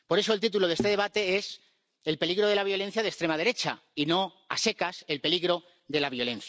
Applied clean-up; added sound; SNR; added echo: none; none; none; none.